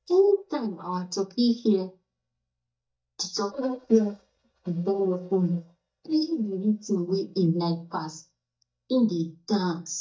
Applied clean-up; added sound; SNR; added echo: neural mask model DeepFilterNet 3.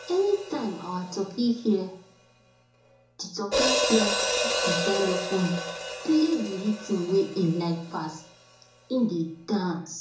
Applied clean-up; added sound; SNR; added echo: none; Hi-hat; 4 dB; reverberation time 0.6 s.